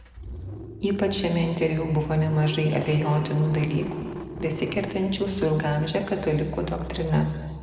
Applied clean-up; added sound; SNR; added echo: none; Engine starting / Car; 11 dB; reverberation time 2.0 s.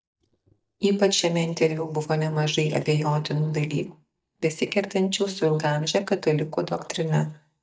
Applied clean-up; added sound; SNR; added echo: neural mask model DeepFilterNet 3.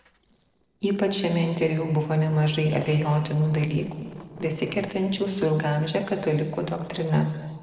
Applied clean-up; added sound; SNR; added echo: neural separator model SepFormer DNS4.